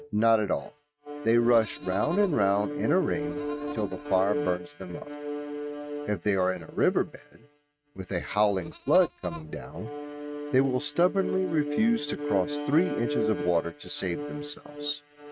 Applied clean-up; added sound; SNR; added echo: neural mask model RNNoise.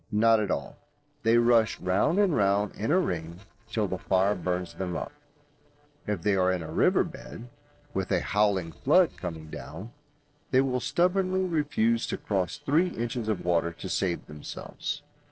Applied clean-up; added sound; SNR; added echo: neural separator model SepFormer DNS4.